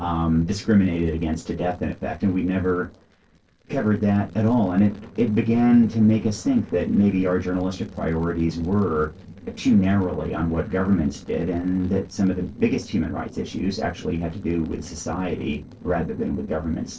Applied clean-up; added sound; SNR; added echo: neural separator model SepFormer DNS4.